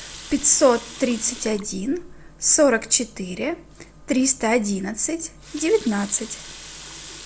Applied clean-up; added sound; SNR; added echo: none; Water tap, faucet; 19 dB; none.